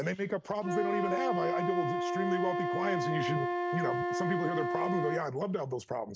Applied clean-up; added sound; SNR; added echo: none; Wind instrument, woodwind instrument; -1 dB; none.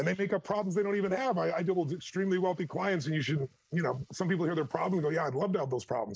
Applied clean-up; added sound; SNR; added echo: neural mask model Resemble Enhance denoiser.